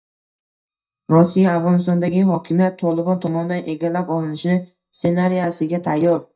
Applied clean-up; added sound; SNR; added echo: neural mask model DeepFilterNet 3.